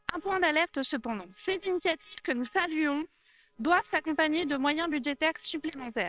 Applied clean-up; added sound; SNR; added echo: neural separator model SepFormer WHAMR!.